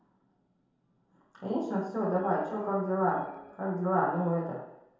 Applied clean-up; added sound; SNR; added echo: none; Organ; 20 dB; reverberation time 0.8 s.